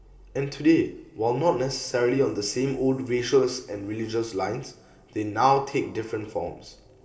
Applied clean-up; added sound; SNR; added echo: none; none; none; reverberation time 2.6 s.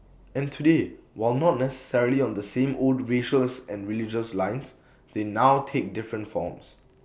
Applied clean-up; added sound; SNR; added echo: none; none; none; none.